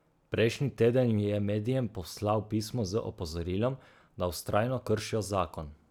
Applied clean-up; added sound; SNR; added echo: none; none; none; none.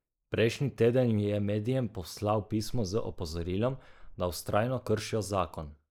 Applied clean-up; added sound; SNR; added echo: neural mask model Resemble Enhance denoiser.